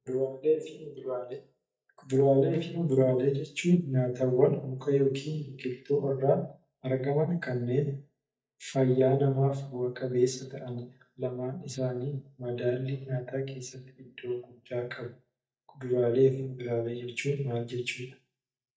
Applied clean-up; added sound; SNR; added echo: neural mask model DeepFilterNet 3.